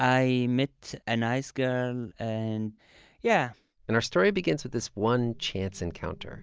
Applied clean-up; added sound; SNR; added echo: none; none; none; none.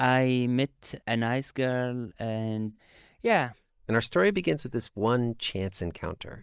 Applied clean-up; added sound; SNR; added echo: neural mask model Resemble Enhance denoiser.